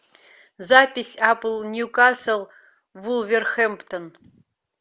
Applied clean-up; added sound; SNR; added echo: none; none; none; none.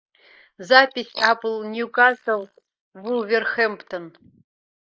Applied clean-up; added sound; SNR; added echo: neural mask model Resemble Enhance denoiser.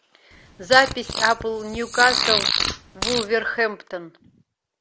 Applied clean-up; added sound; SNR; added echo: none; Fart; 3 dB; none.